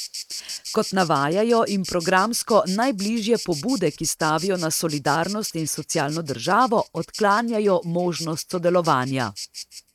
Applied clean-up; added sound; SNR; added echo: neural mask model RNNoise.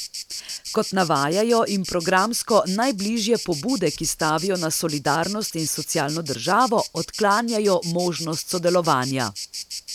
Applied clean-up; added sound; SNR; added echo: none; Insect; 11 dB; none.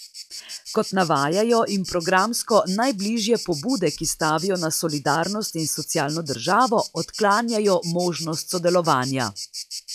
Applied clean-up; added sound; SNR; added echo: classical method log-MMSE.